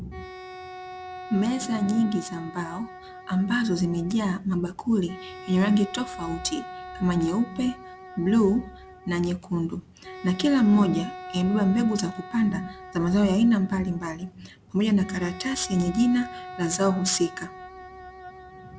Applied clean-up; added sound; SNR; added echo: none; Wind instrument, woodwind instrument; 15 dB; none.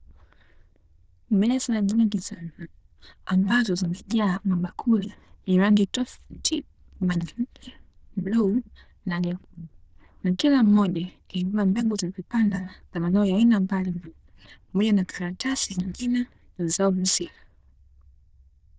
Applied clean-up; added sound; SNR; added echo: neural diffusion model UNIVERSE++.